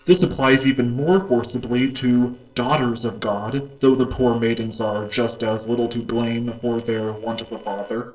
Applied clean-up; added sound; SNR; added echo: neural separator model SepFormer DNS4.